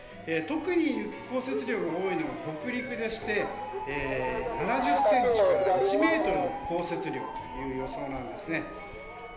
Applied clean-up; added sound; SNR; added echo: none; Motor vehicle (road) / Siren; -1 dB; reverberation time 0.8 s.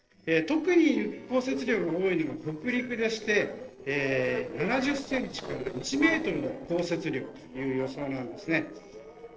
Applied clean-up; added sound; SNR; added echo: neural separator model SepFormer DNS4.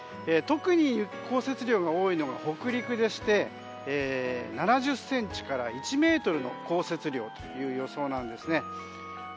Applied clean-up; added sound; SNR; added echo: none; none; none; none.